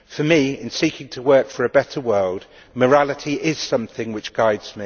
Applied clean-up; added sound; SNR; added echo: none; none; none; none.